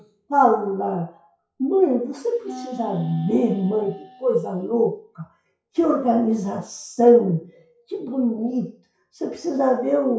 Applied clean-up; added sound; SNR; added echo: classical method WPE with log-MMSE.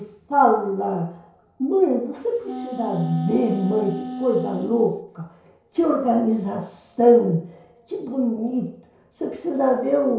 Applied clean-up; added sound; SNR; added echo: none; Wind instrument, woodwind instrument; 10 dB; reverberation time 0.6 s.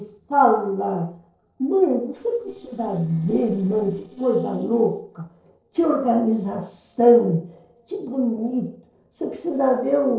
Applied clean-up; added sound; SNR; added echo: neural separator model SepFormer DNS4.